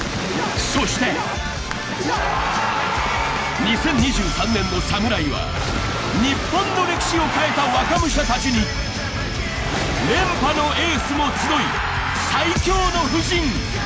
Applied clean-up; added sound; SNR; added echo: none; Water; 19 dB; none.